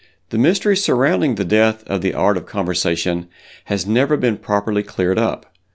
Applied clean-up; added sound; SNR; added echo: none; none; none; none.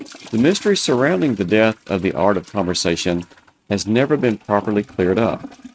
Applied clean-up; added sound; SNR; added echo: neural mask model RNNoise.